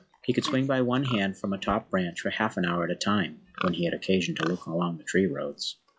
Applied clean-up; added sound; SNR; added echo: classical method log-MMSE.